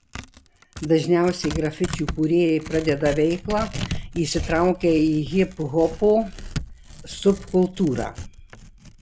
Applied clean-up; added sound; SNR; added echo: none; Tearing; 11 dB; none.